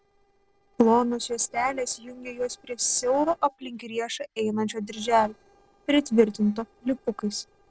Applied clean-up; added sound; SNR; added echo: neural separator model SepFormer DNS4.